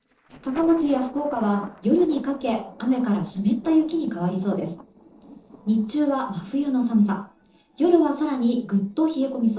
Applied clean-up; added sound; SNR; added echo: neural separator model SepFormer DNS4.